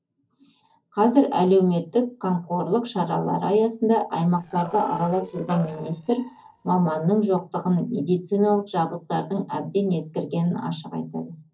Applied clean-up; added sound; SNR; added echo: neural separator model SepFormer DNS4.